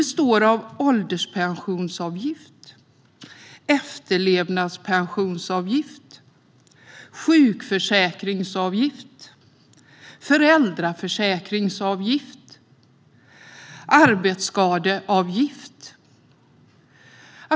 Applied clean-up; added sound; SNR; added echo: none; none; none; none.